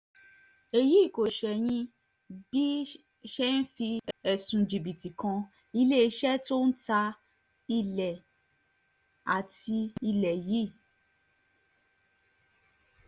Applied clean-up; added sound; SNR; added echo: none; none; none; none.